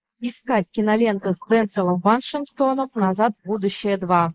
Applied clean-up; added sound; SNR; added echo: neural mask model Resemble Enhance denoiser.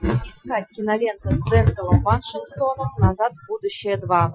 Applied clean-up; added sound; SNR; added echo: classical method Wiener filter.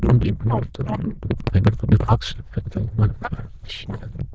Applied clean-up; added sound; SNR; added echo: neural diffusion model UNIVERSE++.